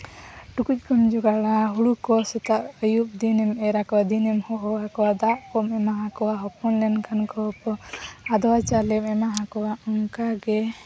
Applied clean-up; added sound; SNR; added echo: none; none; none; none.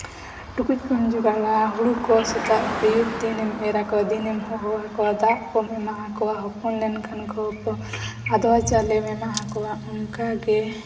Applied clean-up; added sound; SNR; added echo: none; Car passing by; 12 dB; reverberation time 2.2 s.